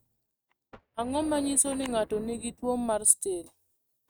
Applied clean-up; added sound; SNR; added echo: neural mask model RNNoise.